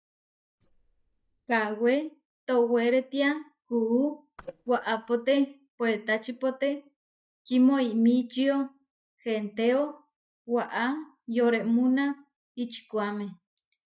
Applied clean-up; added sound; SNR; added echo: neural mask model DeepFilterNet 3.